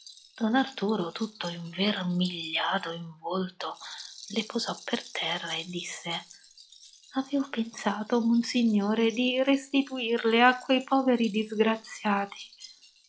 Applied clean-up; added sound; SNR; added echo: classical method log-MMSE.